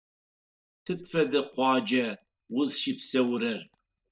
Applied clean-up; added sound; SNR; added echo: neural mask model DeepFilterNet 3.